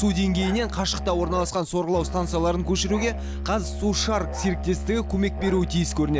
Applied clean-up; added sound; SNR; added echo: none; Musical instrument; 6 dB; none.